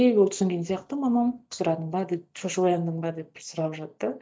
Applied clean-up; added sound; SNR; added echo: neural mask model DeepFilterNet 3.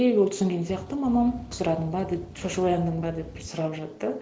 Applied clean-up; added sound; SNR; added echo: none; Boat, Water vehicle; 15 dB; none.